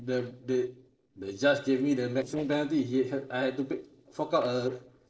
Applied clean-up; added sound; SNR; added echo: neural separator model SepFormer DNS4.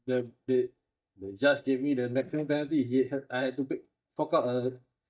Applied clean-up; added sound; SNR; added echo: neural mask model DeepFilterNet 3.